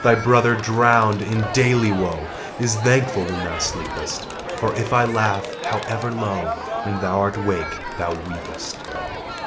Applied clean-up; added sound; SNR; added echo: none; Crowd; 8 dB; none.